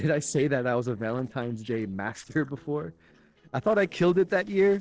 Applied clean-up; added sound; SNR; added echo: neural separator model SepFormer DNS4.